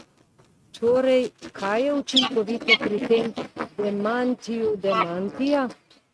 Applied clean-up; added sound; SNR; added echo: neural mask model RNNoise.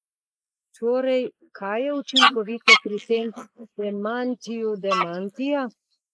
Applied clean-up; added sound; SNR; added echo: neural mask model Resemble Enhance denoiser.